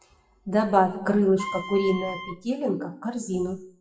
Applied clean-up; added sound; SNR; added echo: classical method WPE with log-MMSE.